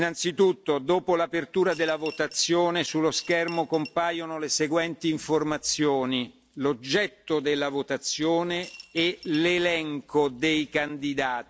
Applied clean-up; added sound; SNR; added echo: none; Coin (dropping) / Glass; 18 dB; none.